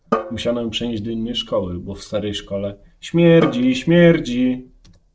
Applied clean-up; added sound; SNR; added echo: neural separator model SepFormer DNS4.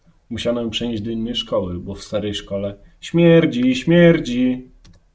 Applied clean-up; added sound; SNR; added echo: none; none; none; none.